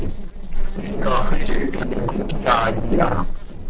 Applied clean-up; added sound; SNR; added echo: neural separator model SepFormer DNS4.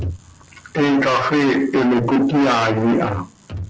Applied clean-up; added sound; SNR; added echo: none; none; none; none.